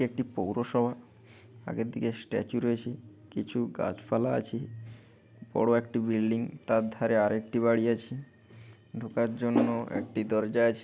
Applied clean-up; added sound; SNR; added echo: none; none; none; none.